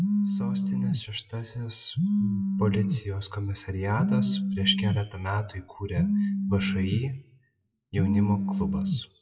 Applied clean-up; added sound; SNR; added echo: classical method WPE with log-MMSE.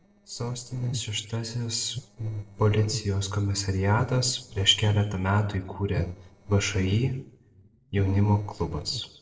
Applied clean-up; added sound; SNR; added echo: neural separator model SepFormer DNS4.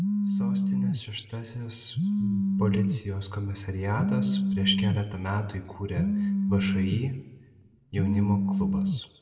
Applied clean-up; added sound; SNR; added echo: none; Telephone; -3 dB; reverberation time 0.8 s.